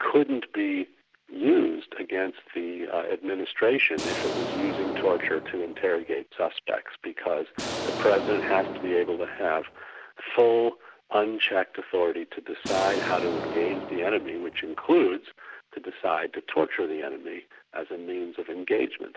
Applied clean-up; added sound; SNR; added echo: none; Explosion; 7 dB; none.